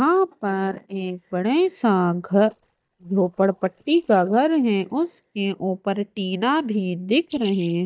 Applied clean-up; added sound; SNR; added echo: neural mask model DeepFilterNet 3.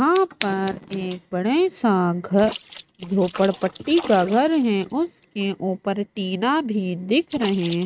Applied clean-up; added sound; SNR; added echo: neural mask model RNNoise.